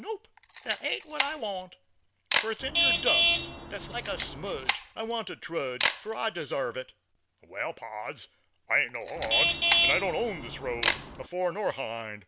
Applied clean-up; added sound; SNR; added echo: none; Traffic noise, roadway noise / Vehicle horn, car horn, honking + Camera; -3 dB; none.